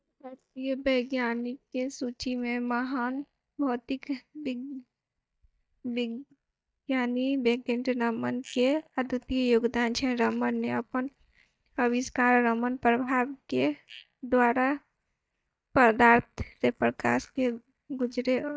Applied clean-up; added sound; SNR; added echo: neural mask model DeepFilterNet 3.